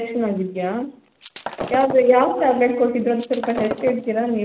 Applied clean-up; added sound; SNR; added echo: none; Shatter; 12 dB; none.